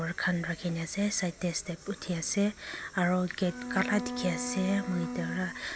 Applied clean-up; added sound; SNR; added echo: none; Bowed string instrument; 7 dB; none.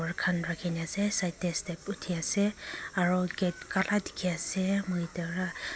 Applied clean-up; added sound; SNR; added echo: none; none; none; none.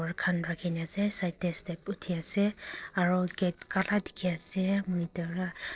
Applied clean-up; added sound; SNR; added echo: neural separator model SepFormer DNS4.